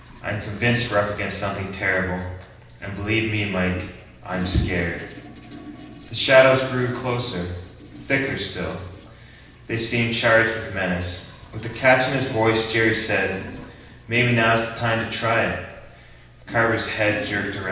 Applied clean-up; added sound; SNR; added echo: none; Toilet flush; 19 dB; reverberation time 0.9 s.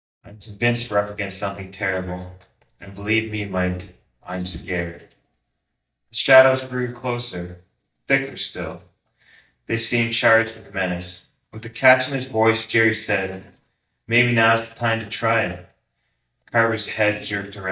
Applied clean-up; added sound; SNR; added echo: neural mask model DeepFilterNet 3.